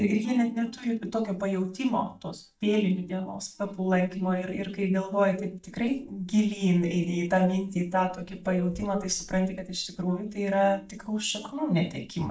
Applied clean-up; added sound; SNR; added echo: neural mask model DeepFilterNet 3.